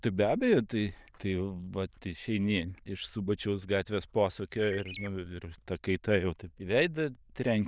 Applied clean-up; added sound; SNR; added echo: neural diffusion model UNIVERSE++.